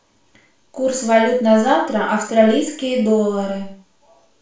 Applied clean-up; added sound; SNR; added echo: none; none; none; reverberation time 0.4 s.